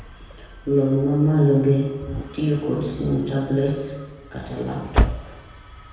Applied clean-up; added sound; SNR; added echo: none; Engine starting; 7 dB; reverberation time 1.2 s.